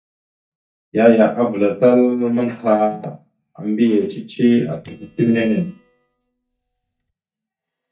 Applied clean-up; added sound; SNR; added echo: neural mask model DeepFilterNet 3.